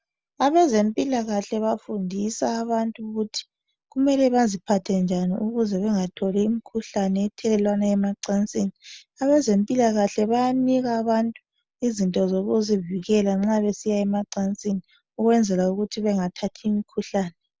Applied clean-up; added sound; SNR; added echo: none; none; none; none.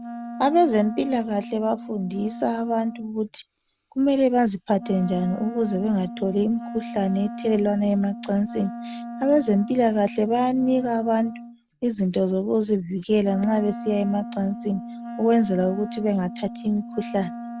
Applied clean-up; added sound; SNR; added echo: none; Wind instrument, woodwind instrument; 12 dB; none.